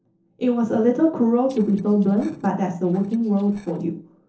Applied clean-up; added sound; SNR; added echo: neural separator model SepFormer DNS4.